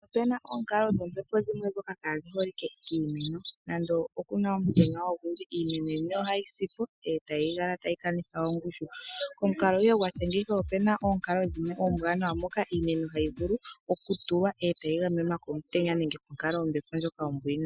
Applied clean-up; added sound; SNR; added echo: classical method Wiener filter.